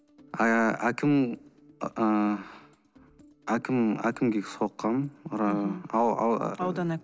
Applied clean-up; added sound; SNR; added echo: none; none; none; none.